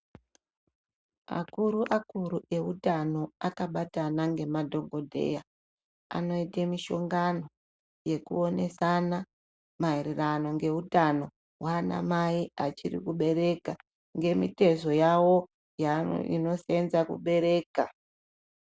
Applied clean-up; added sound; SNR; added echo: none; none; none; none.